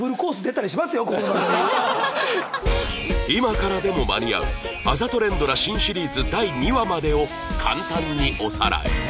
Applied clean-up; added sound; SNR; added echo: none; none; none; none.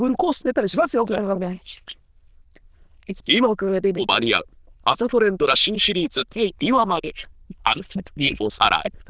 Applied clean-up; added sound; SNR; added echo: neural diffusion model UNIVERSE++.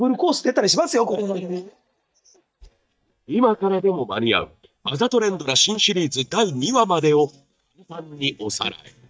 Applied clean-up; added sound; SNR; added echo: neural mask model DeepFilterNet 3.